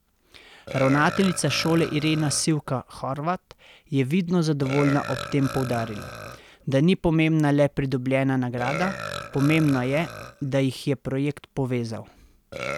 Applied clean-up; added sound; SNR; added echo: none; Burping, eructation; 13 dB; none.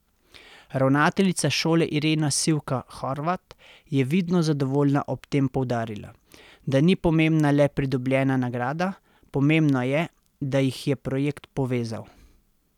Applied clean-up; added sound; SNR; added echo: none; none; none; none.